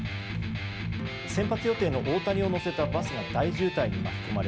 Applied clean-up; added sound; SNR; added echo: none; Electric guitar; 3 dB; none.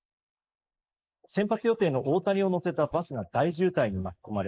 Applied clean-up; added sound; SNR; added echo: neural mask model Resemble Enhance denoiser.